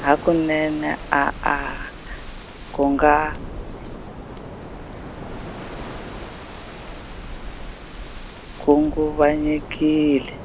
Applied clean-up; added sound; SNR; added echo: none; Waves, surf; 10 dB; none.